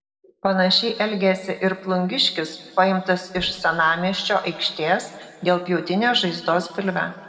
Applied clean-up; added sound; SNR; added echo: neural separator model SepFormer DNS4.